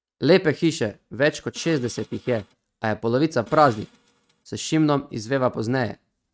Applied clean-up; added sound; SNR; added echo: neural mask model RNNoise.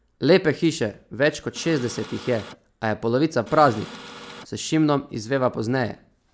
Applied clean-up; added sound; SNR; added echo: none; Printer; 16 dB; none.